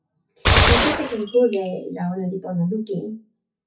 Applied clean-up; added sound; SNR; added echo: classical method WPE with log-MMSE.